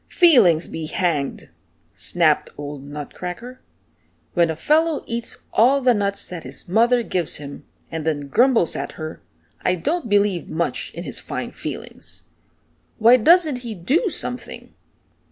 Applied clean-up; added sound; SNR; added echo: none; none; none; none.